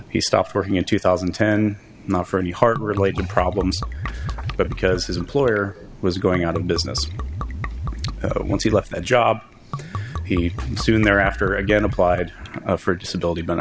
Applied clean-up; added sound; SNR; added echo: none; Liquid; 8 dB; none.